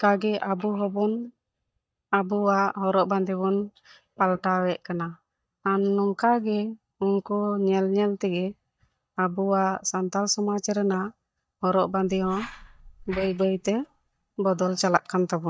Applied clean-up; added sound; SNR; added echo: neural mask model DeepFilterNet 3.